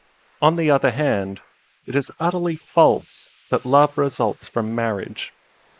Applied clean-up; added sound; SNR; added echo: neural mask model Resemble Enhance denoiser.